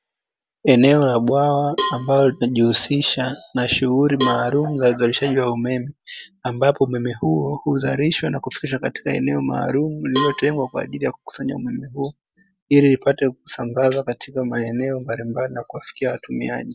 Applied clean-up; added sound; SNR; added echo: none; Cowbell; 10 dB; none.